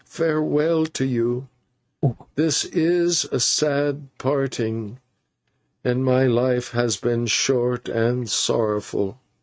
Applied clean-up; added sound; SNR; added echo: neural mask model RNNoise.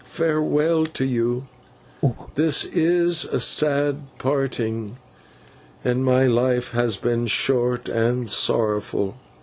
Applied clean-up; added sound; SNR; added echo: none; Breathing; 1 dB; none.